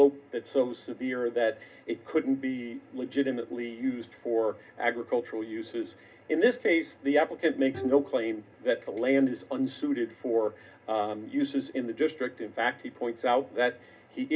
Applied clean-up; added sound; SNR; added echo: none; Bowed string instrument; 17 dB; reverberation time 0.2 s.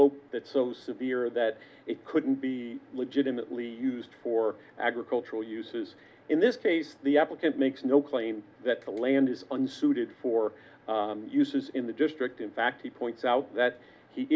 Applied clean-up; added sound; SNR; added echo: none; none; none; none.